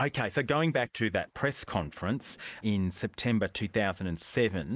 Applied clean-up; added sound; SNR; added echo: neural mask model Resemble Enhance denoiser.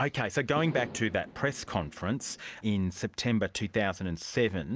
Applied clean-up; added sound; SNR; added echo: none; Fireworks; 16 dB; none.